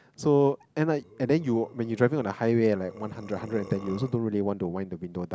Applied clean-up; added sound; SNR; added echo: none; Burping, eructation; 20 dB; none.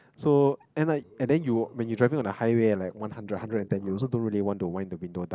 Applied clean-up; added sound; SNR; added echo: neural mask model Resemble Enhance denoiser.